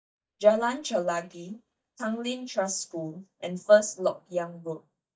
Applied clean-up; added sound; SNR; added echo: neural mask model DeepFilterNet 3.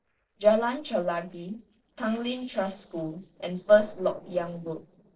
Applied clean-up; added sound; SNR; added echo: neural separator model SepFormer DNS4.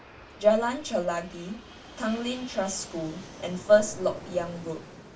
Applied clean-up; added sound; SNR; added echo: none; Fixed-wing aircraft, airplane; 16 dB; reverberation time 0.2 s.